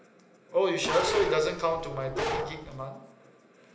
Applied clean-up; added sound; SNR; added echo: none; Bark; 3 dB; reverberation time 1.0 s.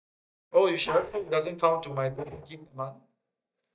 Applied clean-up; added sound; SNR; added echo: neural mask model DeepFilterNet 3.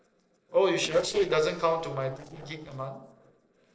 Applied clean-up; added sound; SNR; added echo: neural separator model SepFormer DNS4.